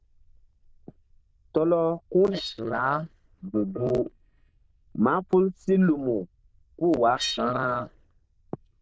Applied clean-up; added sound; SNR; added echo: neural diffusion model UNIVERSE++.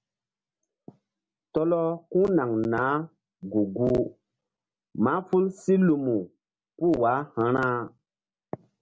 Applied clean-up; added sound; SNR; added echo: none; none; none; none.